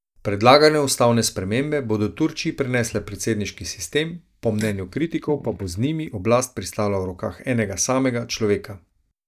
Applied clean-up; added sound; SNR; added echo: neural mask model DeepFilterNet 3.